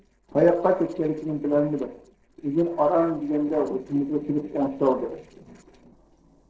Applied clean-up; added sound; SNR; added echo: neural separator model SepFormer DNS4.